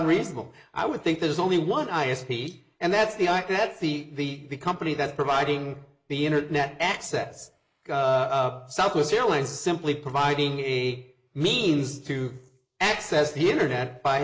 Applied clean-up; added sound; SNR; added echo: neural mask model Resemble Enhance denoiser.